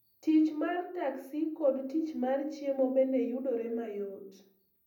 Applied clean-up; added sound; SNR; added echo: none; none; none; reverberation time 0.6 s.